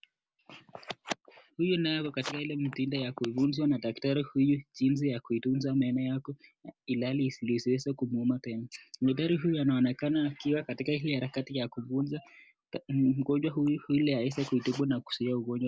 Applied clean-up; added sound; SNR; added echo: none; none; none; none.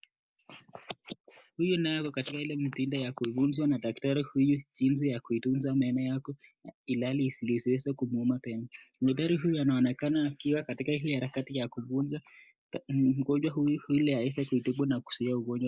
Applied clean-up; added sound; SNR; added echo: neural mask model Resemble Enhance denoiser.